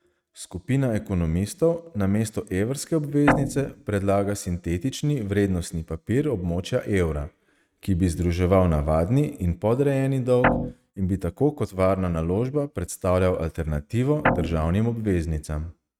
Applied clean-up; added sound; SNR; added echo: neural mask model RNNoise.